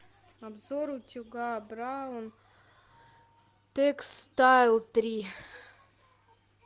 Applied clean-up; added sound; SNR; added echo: none; none; none; none.